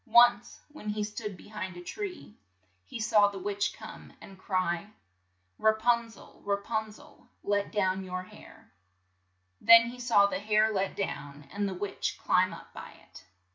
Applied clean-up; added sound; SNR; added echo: none; none; none; none.